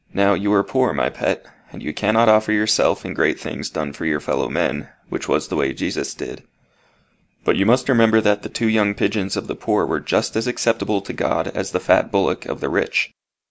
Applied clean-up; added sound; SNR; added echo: none; none; none; none.